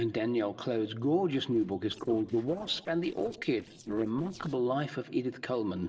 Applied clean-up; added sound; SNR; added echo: neural separator model SepFormer DNS4.